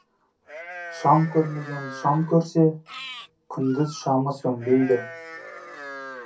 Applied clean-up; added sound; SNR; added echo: none; Livestock, farm animals, working animals; 15 dB; reverberation time 0.3 s.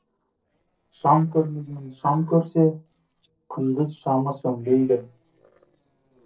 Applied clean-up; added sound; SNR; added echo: neural separator model SepFormer DNS4.